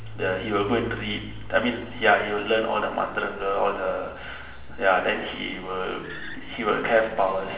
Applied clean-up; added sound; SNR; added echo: none; Car; 16 dB; reverberation time 0.8 s.